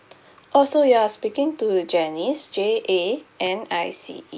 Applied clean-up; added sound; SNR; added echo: none; none; none; none.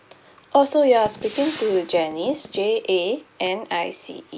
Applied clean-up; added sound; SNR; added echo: none; Gunshot, gunfire; 17 dB; none.